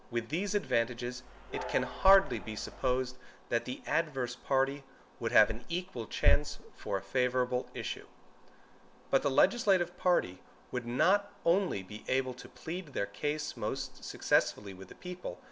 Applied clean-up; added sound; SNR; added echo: none; Train; 14 dB; none.